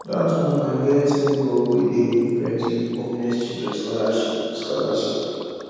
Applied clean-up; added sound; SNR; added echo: none; Liquid; 18 dB; reverberation time 2.2 s.